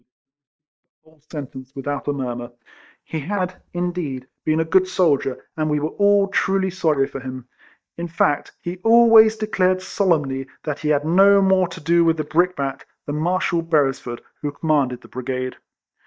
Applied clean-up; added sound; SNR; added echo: neural mask model DeepFilterNet 3.